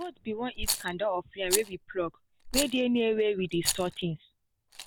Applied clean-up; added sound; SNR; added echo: none; Rattle; 6 dB; none.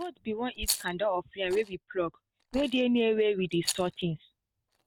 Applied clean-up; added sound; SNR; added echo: neural mask model RNNoise.